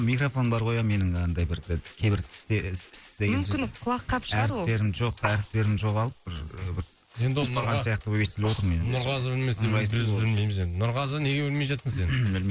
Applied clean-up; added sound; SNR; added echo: neural mask model Resemble Enhance denoiser.